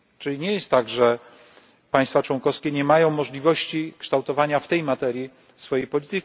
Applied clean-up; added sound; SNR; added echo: none; none; none; none.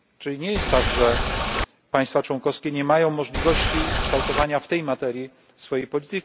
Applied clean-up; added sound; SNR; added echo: none; Boat, Water vehicle; -1 dB; none.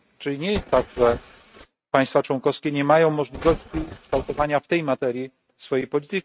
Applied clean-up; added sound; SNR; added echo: neural mask model RNNoise.